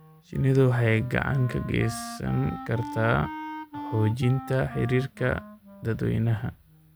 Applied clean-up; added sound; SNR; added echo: none; Wind instrument, woodwind instrument; 14 dB; none.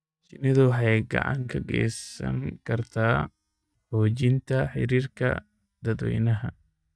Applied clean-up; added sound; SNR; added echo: neural mask model DeepFilterNet 3.